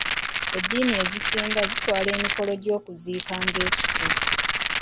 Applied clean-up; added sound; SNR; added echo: none; Rattle; -3 dB; none.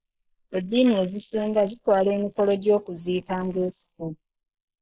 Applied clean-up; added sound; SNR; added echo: neural mask model Resemble Enhance denoiser.